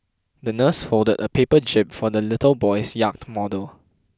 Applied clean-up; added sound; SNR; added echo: none; none; none; none.